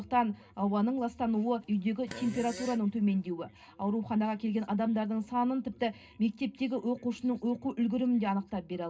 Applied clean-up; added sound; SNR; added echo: none; Fart; 15 dB; reverberation time 0.2 s.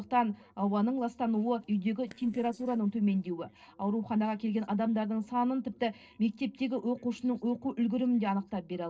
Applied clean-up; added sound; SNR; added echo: neural separator model SepFormer DNS4.